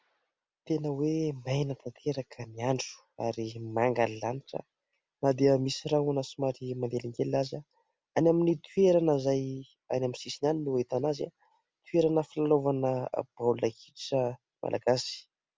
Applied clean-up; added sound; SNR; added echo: none; none; none; none.